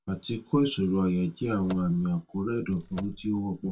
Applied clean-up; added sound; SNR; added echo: none; Car; 15 dB; reverberation time 0.1 s.